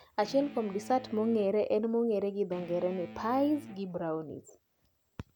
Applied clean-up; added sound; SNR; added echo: none; Guitar; 17 dB; none.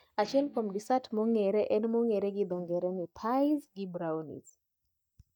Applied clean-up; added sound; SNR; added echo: neural mask model DeepFilterNet 3.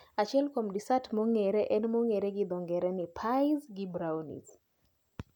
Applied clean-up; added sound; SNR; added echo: none; none; none; none.